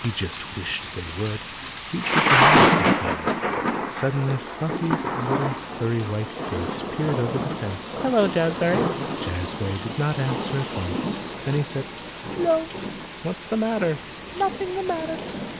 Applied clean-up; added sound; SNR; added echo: none; Thunder / Rain; -1 dB; none.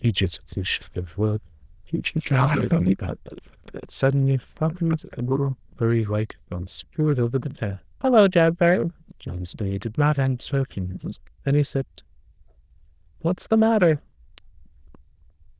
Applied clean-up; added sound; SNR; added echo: neural diffusion model UNIVERSE++.